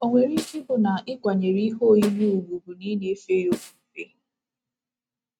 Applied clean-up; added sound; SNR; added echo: neural mask model RNNoise.